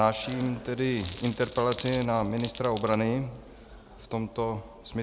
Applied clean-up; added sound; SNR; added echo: none; Glass; 17 dB; none.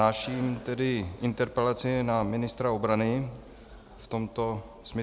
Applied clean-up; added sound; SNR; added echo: none; none; none; none.